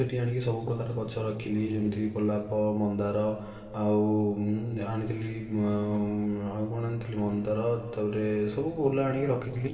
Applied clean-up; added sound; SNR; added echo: neural separator model SepFormer DNS4.